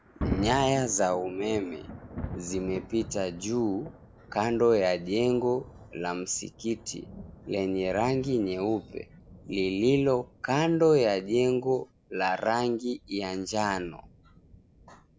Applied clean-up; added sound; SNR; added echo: none; Thunder; 14 dB; none.